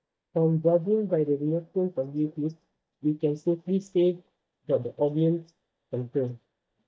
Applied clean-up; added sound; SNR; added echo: neural mask model DeepFilterNet 3.